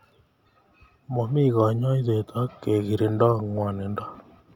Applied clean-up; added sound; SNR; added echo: none; none; none; none.